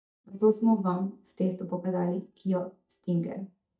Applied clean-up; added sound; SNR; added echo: neural mask model DeepFilterNet 3.